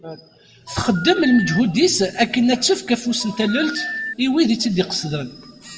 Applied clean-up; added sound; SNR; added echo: none; Telephone; 12 dB; reverberation time 1.9 s.